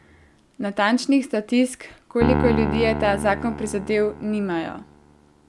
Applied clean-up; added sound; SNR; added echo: none; Piano; 6 dB; none.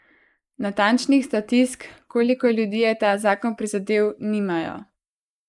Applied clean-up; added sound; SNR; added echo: neural mask model Resemble Enhance denoiser.